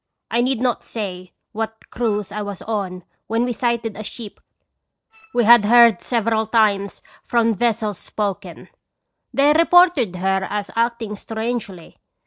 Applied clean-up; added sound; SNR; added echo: neural separator model SepFormer DNS4.